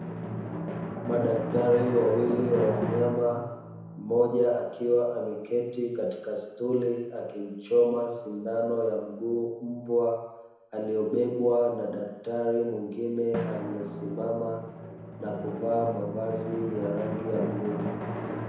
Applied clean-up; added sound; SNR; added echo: none; Drum; 9 dB; reverberation time 1.0 s.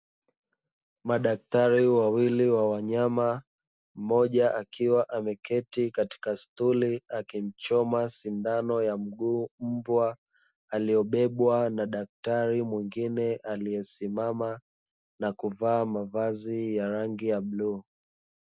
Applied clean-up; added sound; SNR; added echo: none; none; none; none.